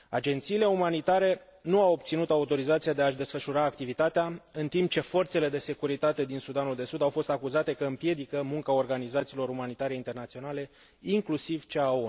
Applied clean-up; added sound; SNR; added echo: none; none; none; none.